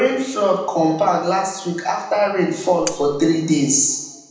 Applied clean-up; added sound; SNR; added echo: none; Cutlery, silverware; 12 dB; reverberation time 0.8 s.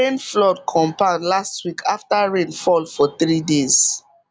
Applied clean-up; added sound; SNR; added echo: none; none; none; none.